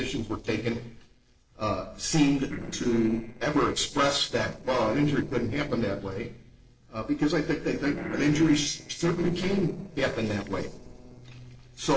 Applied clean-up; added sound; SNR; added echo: neural separator model SepFormer DNS4.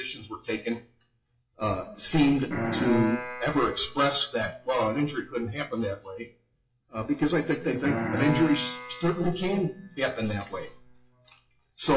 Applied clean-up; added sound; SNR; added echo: classical method WPE with log-MMSE.